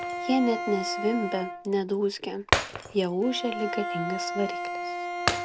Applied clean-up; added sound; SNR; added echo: none; Shatter + Bowed string instrument; 2 dB; none.